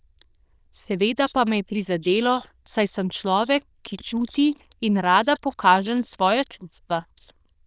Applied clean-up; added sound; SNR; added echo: neural diffusion model UNIVERSE++.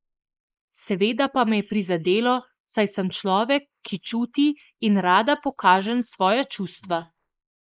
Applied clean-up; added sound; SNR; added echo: neural mask model Resemble Enhance denoiser.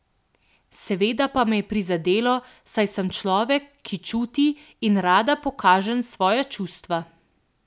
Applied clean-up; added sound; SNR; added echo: none; none; none; none.